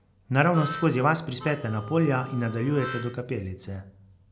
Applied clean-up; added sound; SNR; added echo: none; Harmonica; 12 dB; none.